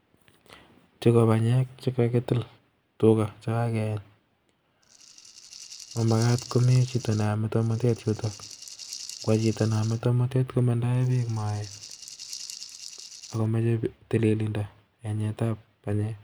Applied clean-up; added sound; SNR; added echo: none; Rattle (instrument); 16 dB; none.